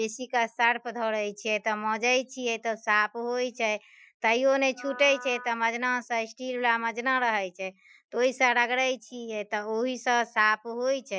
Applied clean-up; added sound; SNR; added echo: classical method Wiener filter.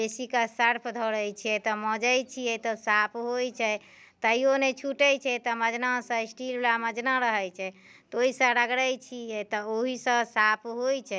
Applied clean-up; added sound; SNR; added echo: none; none; none; none.